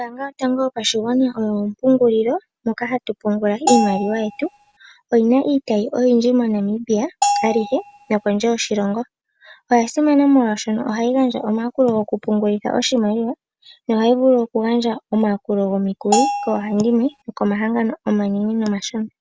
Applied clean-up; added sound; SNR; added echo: none; Bell; 4 dB; none.